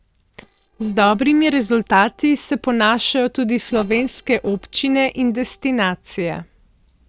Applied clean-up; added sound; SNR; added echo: neural separator model SepFormer DNS4.